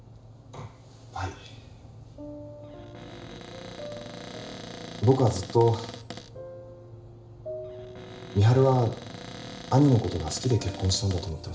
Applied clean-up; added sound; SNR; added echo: none; Cupboard open or close; 14 dB; reverberation time 1.3 s.